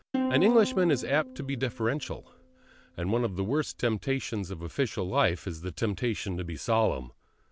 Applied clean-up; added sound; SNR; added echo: none; Plucked string instrument; 8 dB; none.